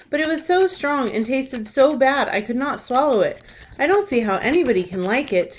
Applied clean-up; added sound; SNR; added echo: neural mask model Resemble Enhance denoiser.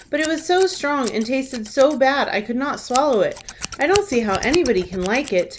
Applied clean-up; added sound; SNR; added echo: none; Scissors; 15 dB; none.